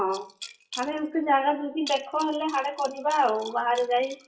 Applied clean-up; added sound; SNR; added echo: classical method WPE with log-MMSE.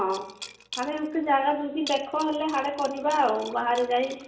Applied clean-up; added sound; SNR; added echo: none; Liquid; 17 dB; reverberation time 0.7 s.